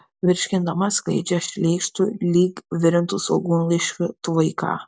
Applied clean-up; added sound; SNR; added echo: none; none; none; none.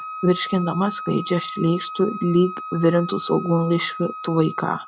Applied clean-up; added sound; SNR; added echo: none; Wind instrument, woodwind instrument; 12 dB; none.